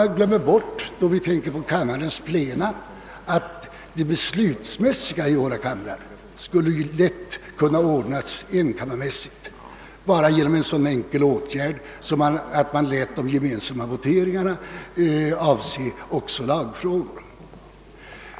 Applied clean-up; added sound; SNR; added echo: none; none; none; none.